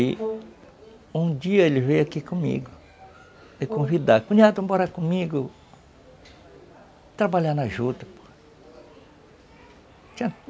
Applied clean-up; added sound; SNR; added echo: none; Brass instrument; 12 dB; none.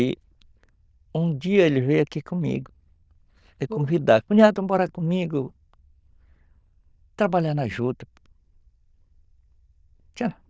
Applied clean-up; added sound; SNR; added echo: neural diffusion model UNIVERSE++.